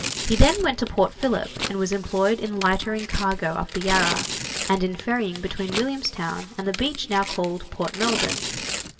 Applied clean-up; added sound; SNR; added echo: none; Tearing; 8 dB; reverberation time 1.5 s.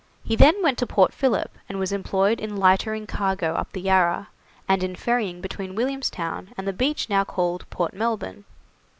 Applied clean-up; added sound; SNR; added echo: none; none; none; none.